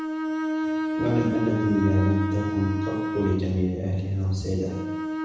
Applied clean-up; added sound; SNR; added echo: none; Bowed string instrument; 3 dB; reverberation time 1.1 s.